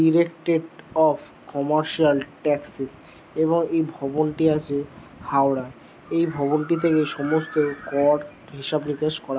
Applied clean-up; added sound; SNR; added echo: none; none; none; none.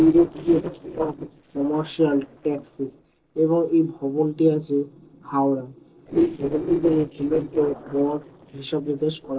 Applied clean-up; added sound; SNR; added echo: neural separator model SepFormer DNS4.